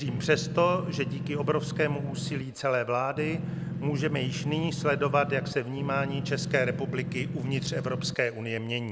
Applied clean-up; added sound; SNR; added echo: none; Engine; 3 dB; none.